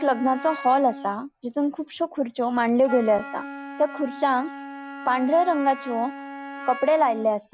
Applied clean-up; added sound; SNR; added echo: none; Wind instrument, woodwind instrument; 14 dB; none.